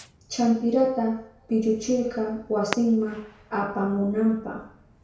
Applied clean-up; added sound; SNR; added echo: none; Fireworks; 19 dB; reverberation time 0.6 s.